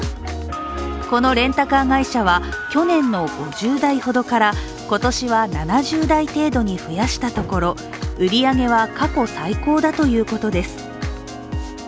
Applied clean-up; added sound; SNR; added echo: none; none; none; none.